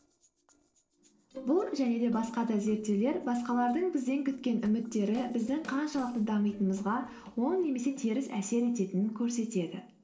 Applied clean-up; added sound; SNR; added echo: neural separator model SepFormer DNS4.